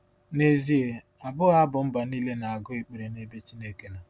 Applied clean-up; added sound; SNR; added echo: none; none; none; none.